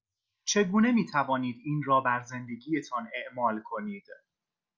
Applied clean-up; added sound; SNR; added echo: none; none; none; none.